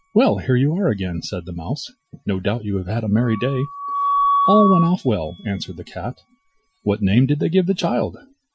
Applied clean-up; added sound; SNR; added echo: classical method Wiener filter.